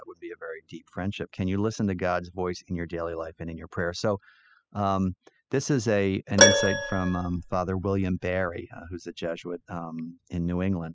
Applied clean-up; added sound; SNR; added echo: classical method spectral subtraction.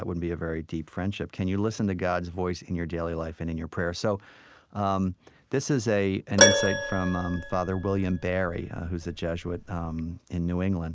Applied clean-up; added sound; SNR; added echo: none; Keyboard (musical); -1 dB; none.